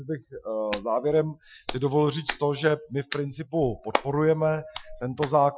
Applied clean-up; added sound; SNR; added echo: classical method Wiener filter.